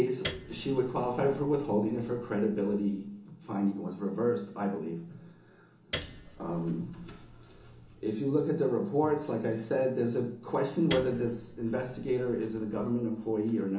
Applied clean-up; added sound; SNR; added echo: none; Piano; 15 dB; reverberation time 0.8 s.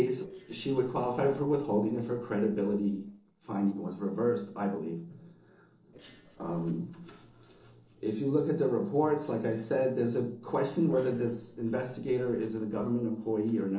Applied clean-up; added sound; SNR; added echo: neural separator model SepFormer DNS4.